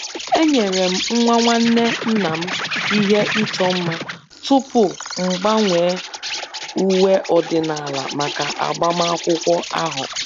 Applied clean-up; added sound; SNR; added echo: none; Insect; 8 dB; none.